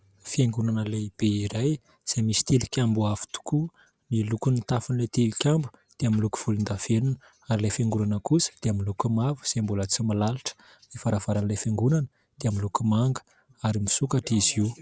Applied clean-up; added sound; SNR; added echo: none; none; none; none.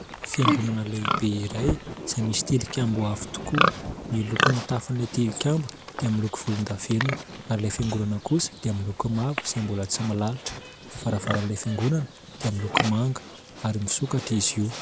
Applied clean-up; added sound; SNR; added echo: none; Livestock, farm animals, working animals; 5 dB; none.